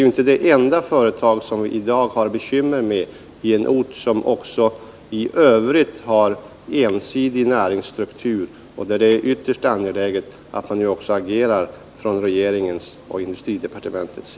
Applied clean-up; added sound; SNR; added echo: none; none; none; none.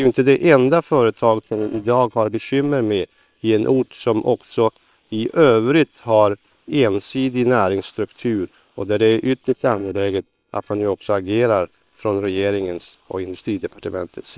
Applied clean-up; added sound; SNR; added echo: neural separator model SepFormer WHAM!.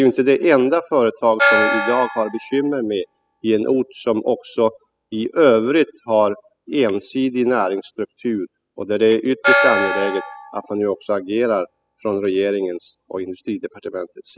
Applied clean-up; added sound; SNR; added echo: classical method spectral subtraction.